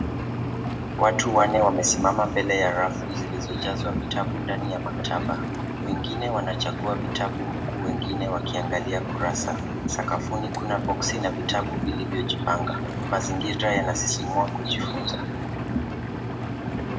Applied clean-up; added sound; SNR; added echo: none; Engine; 1 dB; reverberation time 1.0 s.